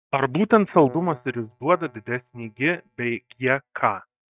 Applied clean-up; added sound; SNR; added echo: neural mask model DeepFilterNet 3.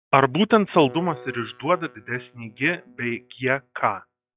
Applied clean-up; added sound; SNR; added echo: classical method log-MMSE.